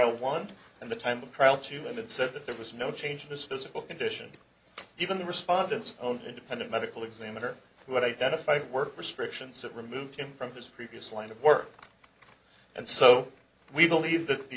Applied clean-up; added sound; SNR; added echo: none; none; none; none.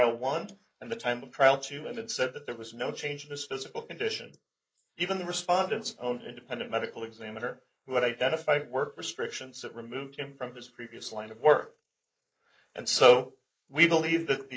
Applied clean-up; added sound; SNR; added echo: neural mask model Resemble Enhance denoiser.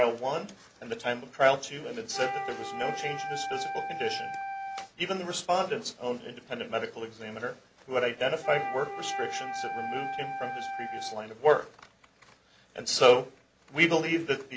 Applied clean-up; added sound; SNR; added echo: none; Wind instrument, woodwind instrument; 6 dB; none.